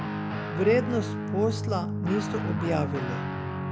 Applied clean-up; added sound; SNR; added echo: none; Guitar; 1 dB; none.